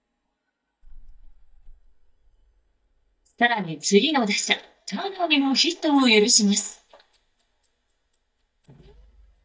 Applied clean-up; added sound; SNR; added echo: neural mask model DeepFilterNet 3.